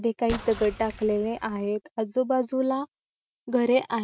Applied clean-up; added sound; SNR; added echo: none; Explosion; 13 dB; none.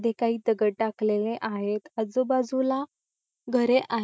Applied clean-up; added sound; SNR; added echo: none; none; none; none.